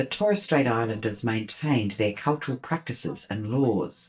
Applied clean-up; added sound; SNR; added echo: neural mask model DeepFilterNet 3.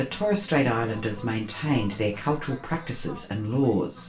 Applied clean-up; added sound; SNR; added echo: none; Walk, footsteps; 17 dB; reverberation time 0.3 s.